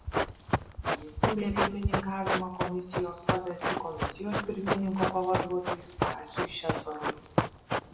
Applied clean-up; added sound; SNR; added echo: none; Run; -2 dB; reverberation time 0.8 s.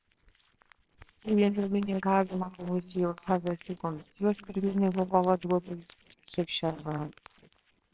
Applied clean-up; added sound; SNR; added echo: neural separator model SepFormer WHAMR!.